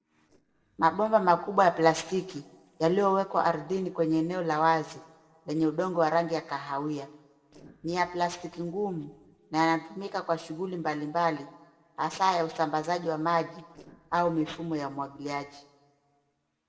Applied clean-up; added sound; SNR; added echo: neural separator model SepFormer DNS4.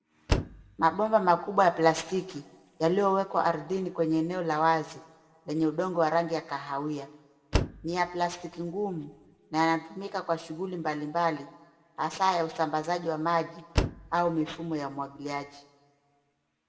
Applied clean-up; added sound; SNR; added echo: none; Slam; 6 dB; reverberation time 1.1 s.